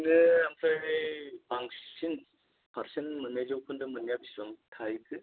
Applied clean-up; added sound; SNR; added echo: none; none; none; none.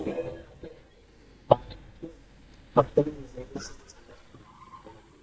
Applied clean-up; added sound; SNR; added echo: neural mask model DeepFilterNet 3.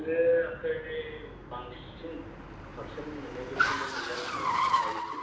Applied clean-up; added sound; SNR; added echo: none; Car; 0 dB; reverberation time 0.8 s.